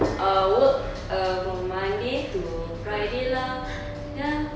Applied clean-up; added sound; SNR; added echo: none; none; none; none.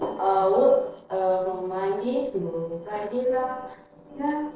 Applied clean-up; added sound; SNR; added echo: neural separator model SepFormer DNS4.